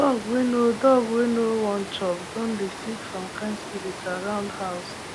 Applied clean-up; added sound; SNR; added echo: none; Water; 11 dB; none.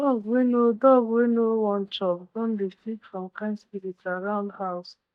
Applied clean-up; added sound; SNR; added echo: neural mask model DeepFilterNet 3.